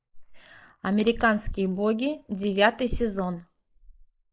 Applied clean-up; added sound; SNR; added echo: neural mask model Resemble Enhance denoiser.